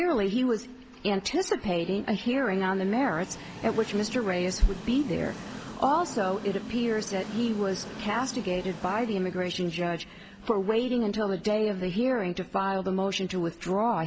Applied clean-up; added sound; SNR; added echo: none; Train; 16 dB; none.